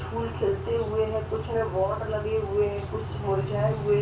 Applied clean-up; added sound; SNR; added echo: none; Idling / Accelerating, revving, vroom / Car; 5 dB; reverberation time 0.3 s.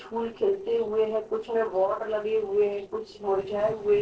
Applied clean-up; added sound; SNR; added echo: neural separator model SepFormer DNS4.